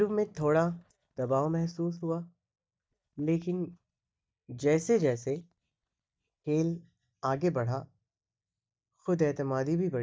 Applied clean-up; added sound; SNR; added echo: neural mask model DeepFilterNet 3.